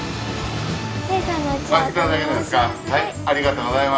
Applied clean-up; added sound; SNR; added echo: none; Wind instrument, woodwind instrument + Chirp, tweet; 19 dB; none.